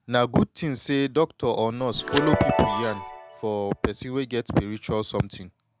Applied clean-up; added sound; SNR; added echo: none; Chime; 6 dB; none.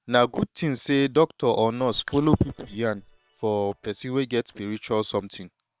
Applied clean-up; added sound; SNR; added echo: neural separator model SepFormer WHAM!.